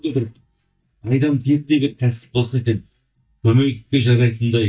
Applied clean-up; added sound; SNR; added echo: neural mask model DeepFilterNet 3.